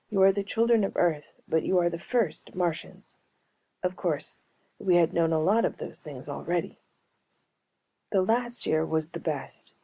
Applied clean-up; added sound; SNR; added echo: none; none; none; none.